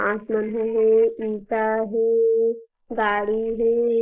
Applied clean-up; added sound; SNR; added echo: neural mask model Resemble Enhance denoiser.